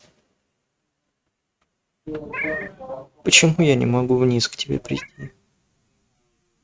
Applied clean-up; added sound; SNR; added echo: neural mask model RNNoise.